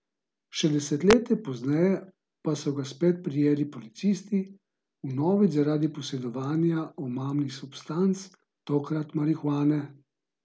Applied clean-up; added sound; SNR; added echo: none; none; none; none.